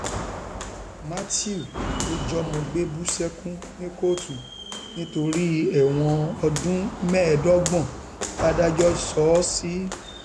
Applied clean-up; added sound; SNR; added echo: none; Walk, footsteps; 9 dB; none.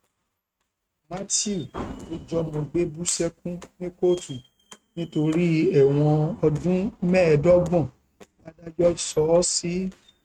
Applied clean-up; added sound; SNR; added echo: neural mask model RNNoise.